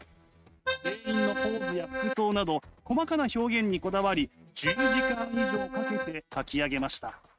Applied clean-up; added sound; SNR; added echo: neural mask model RNNoise.